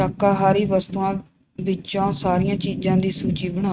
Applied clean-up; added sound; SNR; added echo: neural mask model RNNoise.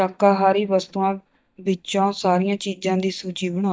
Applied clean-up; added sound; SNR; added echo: neural mask model DeepFilterNet 3.